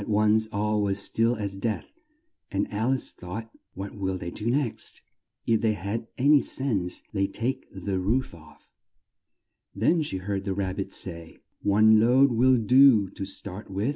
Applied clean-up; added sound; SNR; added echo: none; none; none; none.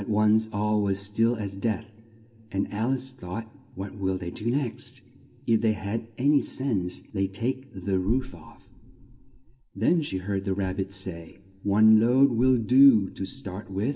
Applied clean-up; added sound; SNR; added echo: none; none; none; reverberation time 1.7 s.